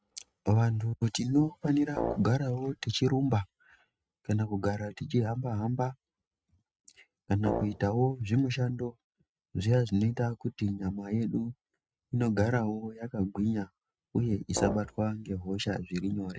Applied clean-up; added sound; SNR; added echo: neural mask model RNNoise.